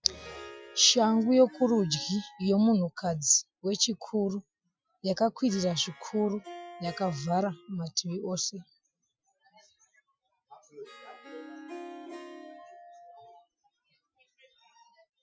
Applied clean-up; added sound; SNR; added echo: classical method Wiener filter.